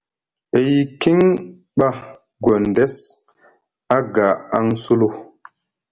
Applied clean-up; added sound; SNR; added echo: none; none; none; none.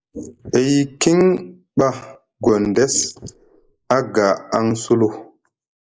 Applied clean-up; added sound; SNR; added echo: neural mask model Resemble Enhance denoiser.